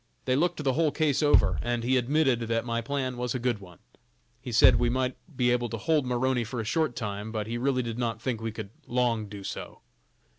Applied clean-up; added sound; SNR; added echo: none; Bass drum; 0 dB; none.